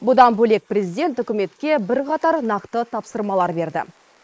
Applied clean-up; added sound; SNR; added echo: neural mask model Resemble Enhance denoiser.